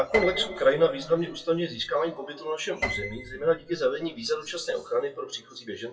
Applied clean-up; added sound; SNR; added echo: classical method WPE with log-MMSE.